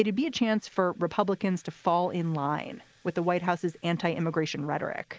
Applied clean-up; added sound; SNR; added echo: neural mask model Resemble Enhance denoiser.